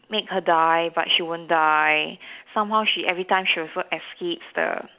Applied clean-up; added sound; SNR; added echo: none; none; none; none.